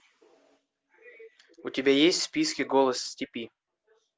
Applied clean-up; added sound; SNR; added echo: none; none; none; none.